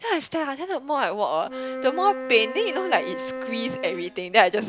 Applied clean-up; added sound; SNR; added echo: none; Wind instrument, woodwind instrument; 9 dB; none.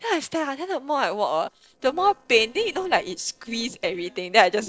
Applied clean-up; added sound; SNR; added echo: neural separator model SepFormer DNS4.